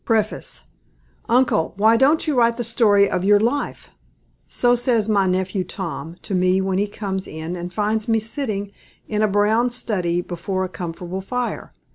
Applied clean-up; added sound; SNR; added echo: none; none; none; none.